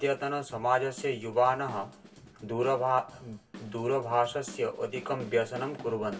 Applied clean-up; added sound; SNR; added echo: none; Drum / Drum kit; 18 dB; reverberation time 0.1 s.